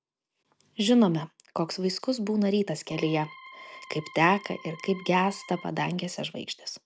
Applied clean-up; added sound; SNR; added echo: none; Organ; 19 dB; none.